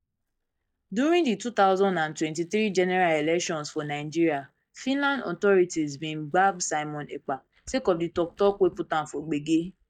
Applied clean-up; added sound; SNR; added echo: neural mask model DeepFilterNet 3.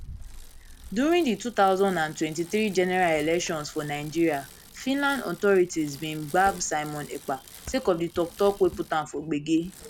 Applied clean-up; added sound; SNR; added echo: none; Bicycle; 19 dB; none.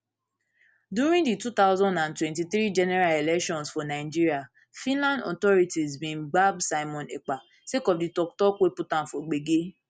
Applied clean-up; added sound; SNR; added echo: none; none; none; none.